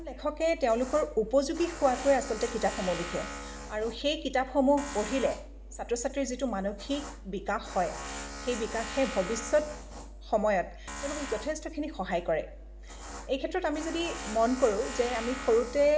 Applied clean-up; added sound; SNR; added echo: none; Tools; 11 dB; reverberation time 1.6 s.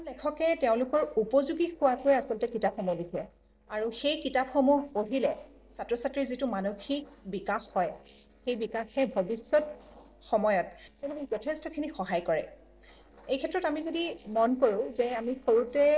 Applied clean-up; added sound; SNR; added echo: neural separator model SepFormer DNS4.